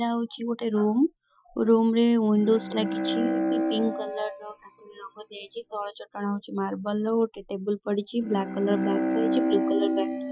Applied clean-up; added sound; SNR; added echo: classical method Wiener filter.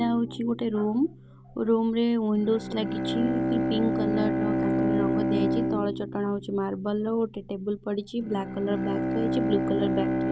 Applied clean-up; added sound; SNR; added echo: none; Bowed string instrument; 1 dB; none.